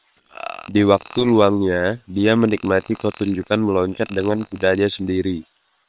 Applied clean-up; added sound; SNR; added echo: neural separator model SepFormer WHAM!.